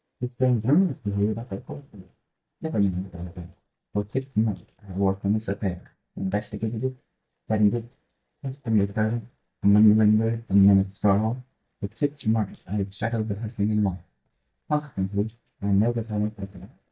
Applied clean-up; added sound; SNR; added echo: neural mask model DeepFilterNet 3.